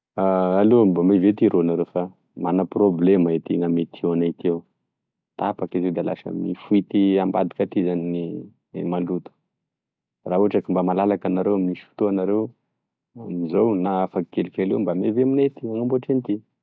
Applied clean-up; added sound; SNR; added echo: none; none; none; none.